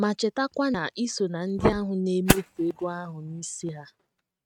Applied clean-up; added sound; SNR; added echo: neural mask model RNNoise.